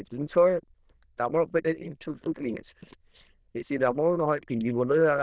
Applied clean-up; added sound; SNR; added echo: neural diffusion model UNIVERSE++.